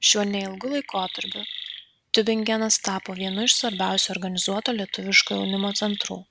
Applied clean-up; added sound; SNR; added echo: none; Chirp, tweet; 13 dB; none.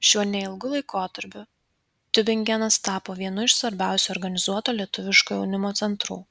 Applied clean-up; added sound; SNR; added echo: none; none; none; none.